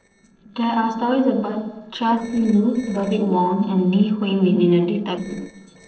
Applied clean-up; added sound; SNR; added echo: neural separator model SepFormer DNS4.